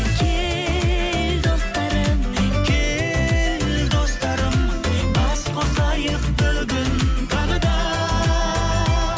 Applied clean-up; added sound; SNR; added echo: none; none; none; none.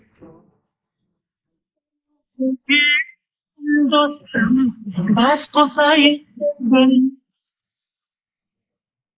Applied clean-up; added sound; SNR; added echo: neural mask model Resemble Enhance denoiser.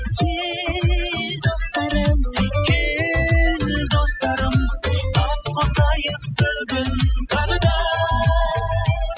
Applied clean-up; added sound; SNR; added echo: classical method spectral subtraction.